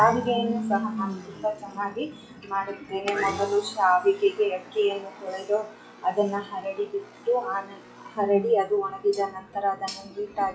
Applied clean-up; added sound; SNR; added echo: classical method WPE with log-MMSE.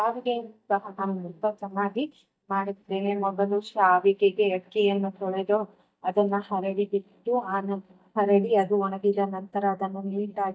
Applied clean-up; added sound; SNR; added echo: neural mask model DeepFilterNet 3.